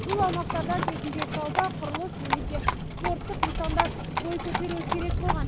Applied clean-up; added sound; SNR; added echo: none; Livestock, farm animals, working animals; -3 dB; none.